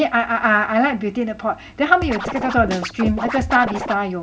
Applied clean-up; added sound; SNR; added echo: none; Scratching (performance technique); 7 dB; none.